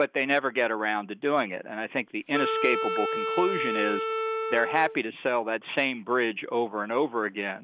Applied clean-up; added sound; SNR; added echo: none; Wind instrument, woodwind instrument; 2 dB; none.